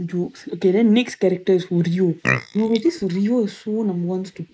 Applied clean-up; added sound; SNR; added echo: neural mask model Resemble Enhance denoiser.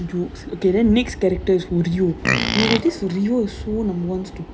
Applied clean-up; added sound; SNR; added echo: none; Livestock, farm animals, working animals; 2 dB; none.